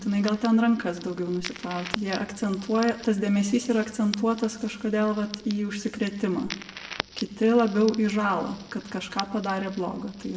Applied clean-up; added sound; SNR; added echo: none; Crackle; 16 dB; reverberation time 0.8 s.